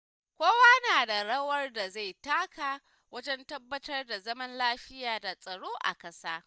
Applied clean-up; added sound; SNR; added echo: none; none; none; none.